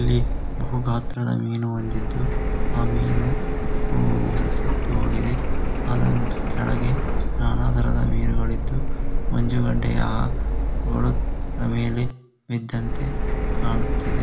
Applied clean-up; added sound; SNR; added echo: none; Printer; -4 dB; reverberation time 0.4 s.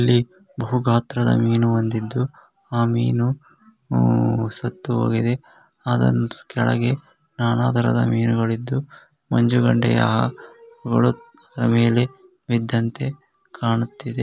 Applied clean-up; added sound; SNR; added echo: none; none; none; none.